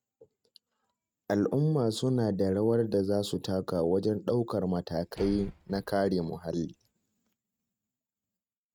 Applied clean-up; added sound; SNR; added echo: neural mask model RNNoise.